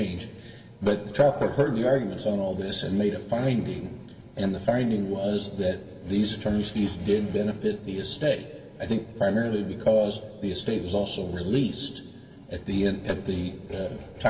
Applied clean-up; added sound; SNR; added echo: none; none; none; reverberation time 2.6 s.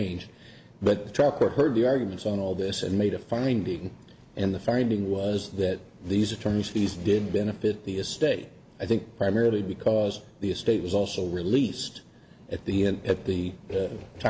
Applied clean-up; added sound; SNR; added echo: none; none; none; none.